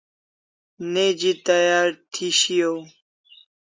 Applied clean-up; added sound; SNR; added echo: none; none; none; none.